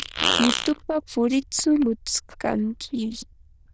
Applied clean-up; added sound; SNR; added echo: neural diffusion model UNIVERSE++.